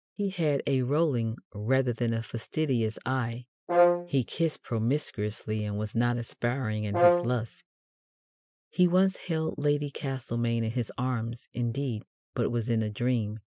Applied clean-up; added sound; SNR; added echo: neural mask model DeepFilterNet 3.